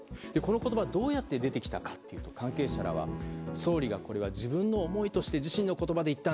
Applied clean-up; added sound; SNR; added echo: none; Bowed string instrument; 11 dB; none.